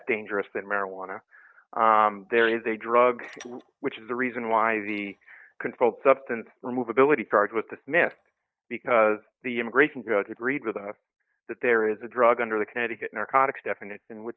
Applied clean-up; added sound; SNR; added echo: neural mask model DeepFilterNet 3.